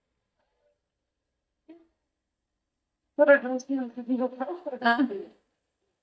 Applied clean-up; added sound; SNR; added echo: neural mask model DeepFilterNet 3.